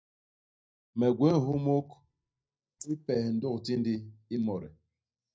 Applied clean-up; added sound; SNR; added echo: neural mask model DeepFilterNet 3.